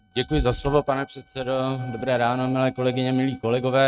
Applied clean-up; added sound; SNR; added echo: neural mask model RNNoise.